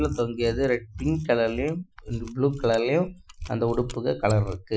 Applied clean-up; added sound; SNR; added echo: classical method Wiener filter.